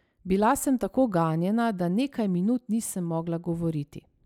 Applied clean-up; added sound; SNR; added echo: none; none; none; none.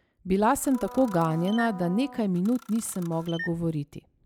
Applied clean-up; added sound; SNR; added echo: none; Wind instrument, woodwind instrument + Camera; 15 dB; none.